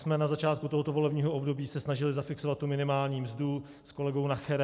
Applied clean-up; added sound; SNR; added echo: none; none; none; none.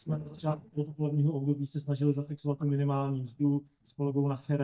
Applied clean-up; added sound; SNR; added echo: neural mask model DeepFilterNet 3.